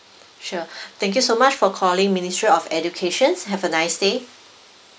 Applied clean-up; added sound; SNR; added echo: neural mask model Resemble Enhance denoiser.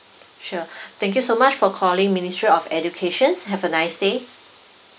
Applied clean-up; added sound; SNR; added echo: none; none; none; none.